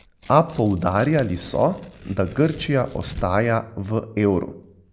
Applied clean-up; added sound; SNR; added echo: none; Tearing; 20 dB; none.